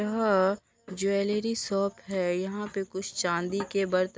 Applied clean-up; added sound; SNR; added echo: none; none; none; none.